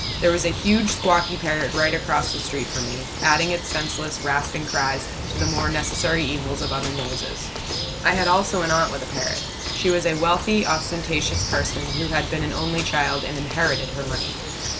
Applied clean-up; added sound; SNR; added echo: none; Bird; 4 dB; none.